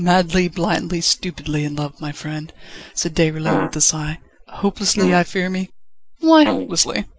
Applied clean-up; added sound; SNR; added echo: neural mask model Resemble Enhance denoiser.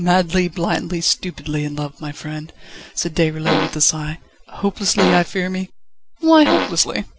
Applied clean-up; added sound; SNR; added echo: none; Fart; 1 dB; none.